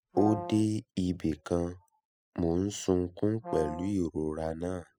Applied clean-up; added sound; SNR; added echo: classical method spectral subtraction.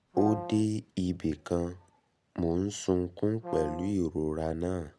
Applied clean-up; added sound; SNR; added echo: none; Brass instrument; 11 dB; none.